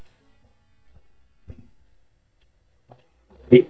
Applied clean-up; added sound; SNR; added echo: neural mask model DeepFilterNet 3.